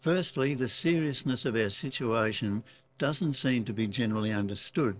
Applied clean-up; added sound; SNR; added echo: neural separator model SepFormer DNS4.